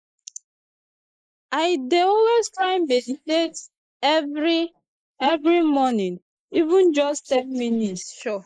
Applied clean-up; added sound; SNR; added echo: neural mask model Resemble Enhance denoiser.